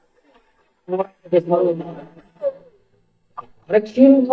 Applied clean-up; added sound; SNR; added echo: neural mask model DeepFilterNet 3.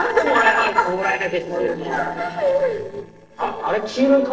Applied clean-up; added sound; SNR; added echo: neural separator model SepFormer DNS4.